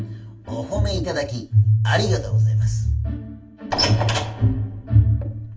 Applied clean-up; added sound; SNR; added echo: none; none; none; reverberation time 0.2 s.